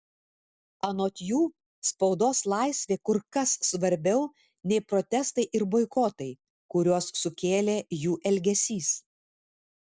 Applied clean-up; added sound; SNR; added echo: none; none; none; none.